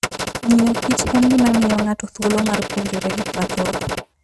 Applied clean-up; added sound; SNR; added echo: neural mask model RNNoise.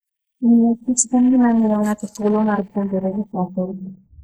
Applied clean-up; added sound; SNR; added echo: neural mask model Resemble Enhance denoiser.